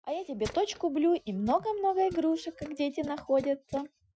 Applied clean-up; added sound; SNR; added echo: classical method Wiener filter.